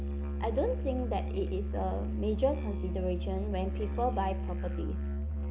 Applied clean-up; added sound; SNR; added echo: none; Musical instrument; -1 dB; none.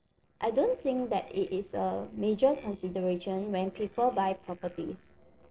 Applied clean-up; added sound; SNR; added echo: neural separator model SepFormer DNS4.